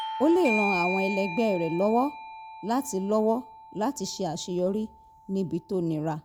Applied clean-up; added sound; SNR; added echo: none; Bell / Doorbell; 9 dB; none.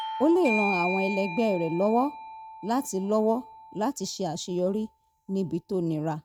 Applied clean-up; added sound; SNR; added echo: neural mask model RNNoise.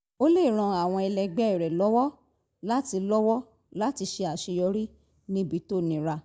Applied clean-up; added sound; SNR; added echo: none; none; none; none.